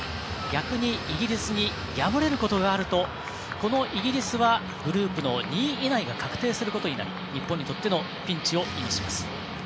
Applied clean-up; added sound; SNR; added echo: none; none; none; none.